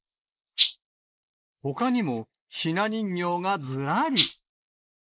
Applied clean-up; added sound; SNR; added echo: neural mask model Resemble Enhance denoiser.